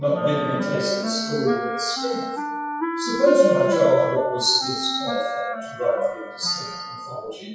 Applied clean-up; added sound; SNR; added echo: classical method WPE with log-MMSE.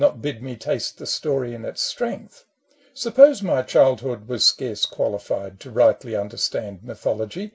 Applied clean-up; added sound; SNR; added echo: none; none; none; none.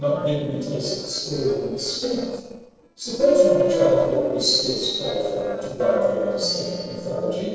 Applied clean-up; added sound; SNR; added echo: neural separator model SepFormer DNS4.